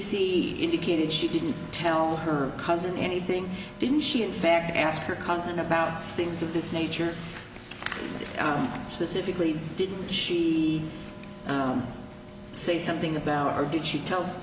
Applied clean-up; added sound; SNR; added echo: none; Wind instrument, woodwind instrument; 19 dB; none.